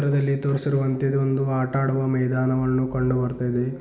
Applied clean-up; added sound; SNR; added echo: none; none; none; none.